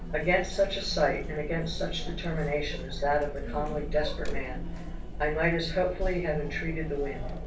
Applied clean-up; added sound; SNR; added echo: none; Chatter; 3 dB; reverberation time 0.3 s.